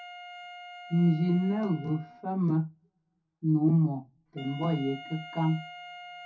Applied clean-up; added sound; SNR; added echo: none; Wind instrument, woodwind instrument; 17 dB; reverberation time 0.3 s.